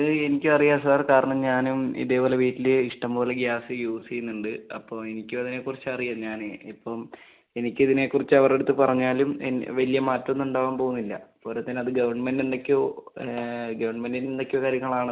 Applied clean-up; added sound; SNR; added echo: none; none; none; none.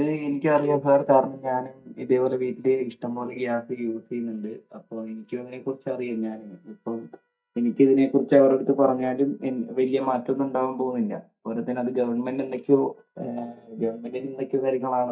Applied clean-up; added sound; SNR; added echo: neural mask model DeepFilterNet 3.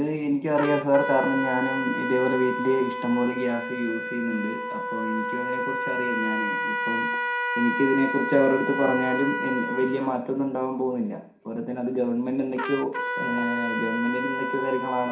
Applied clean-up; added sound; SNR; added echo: none; Trumpet; 4 dB; reverberation time 0.5 s.